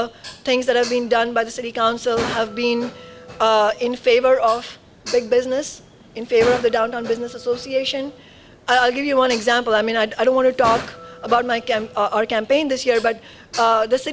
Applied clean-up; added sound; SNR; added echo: none; Dishes, pots, and pans; 16 dB; none.